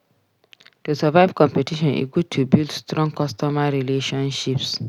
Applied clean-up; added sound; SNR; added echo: none; none; none; none.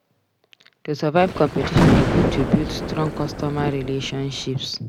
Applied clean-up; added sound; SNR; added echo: none; Thunder; -1 dB; none.